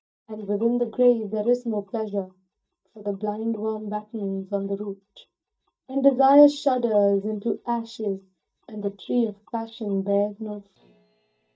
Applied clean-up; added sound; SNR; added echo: neural mask model DeepFilterNet 3.